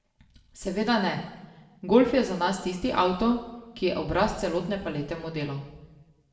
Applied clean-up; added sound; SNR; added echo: none; none; none; reverberation time 1.0 s.